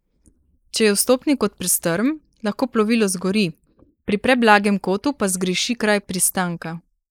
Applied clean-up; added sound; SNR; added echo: neural mask model Resemble Enhance denoiser.